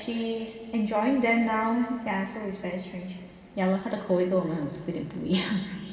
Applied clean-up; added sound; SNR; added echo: none; none; none; reverberation time 2.1 s.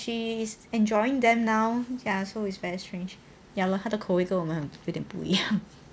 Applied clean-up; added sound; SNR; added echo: none; none; none; none.